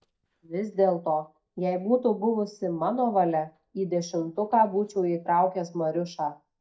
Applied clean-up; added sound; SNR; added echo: neural mask model DeepFilterNet 3.